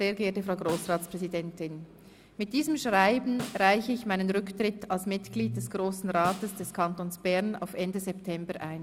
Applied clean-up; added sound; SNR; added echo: none; Snare drum; 18 dB; none.